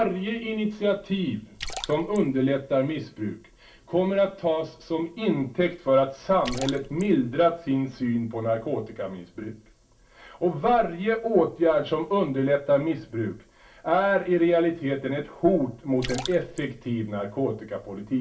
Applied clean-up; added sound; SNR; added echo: none; Splash, splatter; 12 dB; reverberation time 0.2 s.